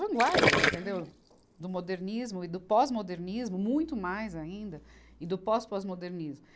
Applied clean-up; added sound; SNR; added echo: none; Gurgling; 0 dB; none.